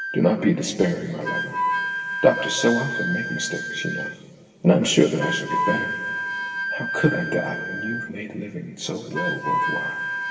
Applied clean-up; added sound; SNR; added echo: none; Wind instrument, woodwind instrument; 4 dB; reverberation time 2.8 s.